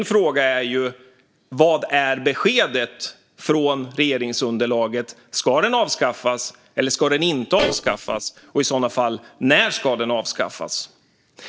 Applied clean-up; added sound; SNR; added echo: neural separator model SepFormer DNS4.